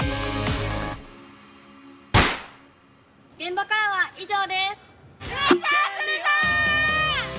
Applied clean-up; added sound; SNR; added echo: none; Gunshot, gunfire; 2 dB; none.